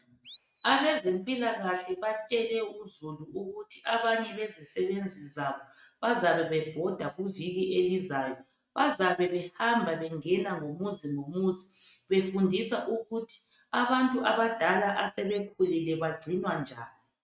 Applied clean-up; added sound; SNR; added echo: neural mask model RNNoise.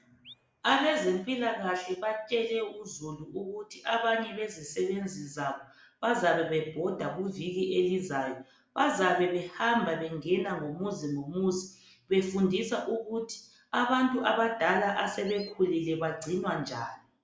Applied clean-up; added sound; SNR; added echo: neural mask model Resemble Enhance denoiser.